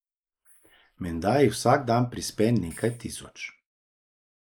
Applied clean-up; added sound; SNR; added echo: neural mask model Resemble Enhance denoiser.